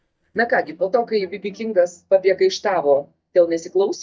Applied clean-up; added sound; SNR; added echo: neural mask model DeepFilterNet 3.